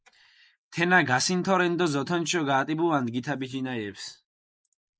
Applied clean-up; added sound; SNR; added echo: neural mask model Resemble Enhance denoiser.